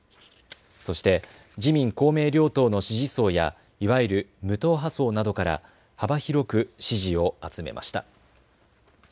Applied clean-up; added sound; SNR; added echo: none; none; none; none.